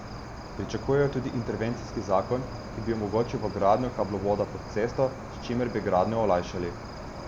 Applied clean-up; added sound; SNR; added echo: none; Cricket; 10 dB; none.